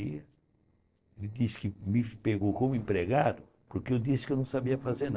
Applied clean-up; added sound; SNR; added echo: neural separator model SepFormer DNS4.